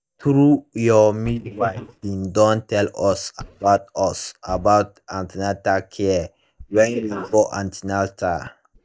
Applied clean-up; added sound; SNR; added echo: neural mask model DeepFilterNet 3.